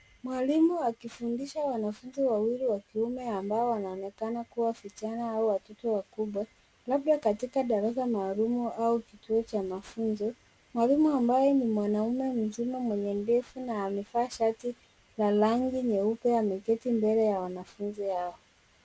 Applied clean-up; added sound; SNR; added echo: none; none; none; none.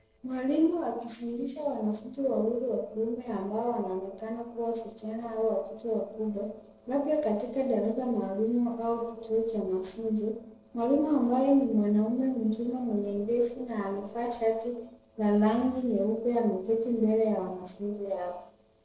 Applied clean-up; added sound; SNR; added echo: neural separator model SepFormer DNS4.